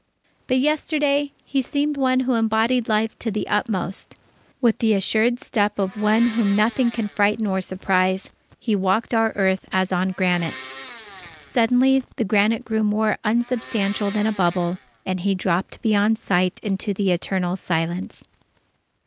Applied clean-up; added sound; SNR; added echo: none; Domestic sounds, home sounds; 17 dB; none.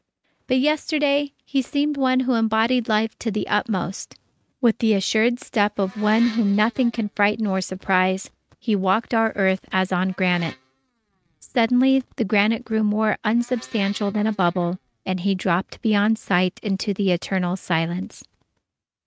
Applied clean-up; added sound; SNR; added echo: neural mask model RNNoise.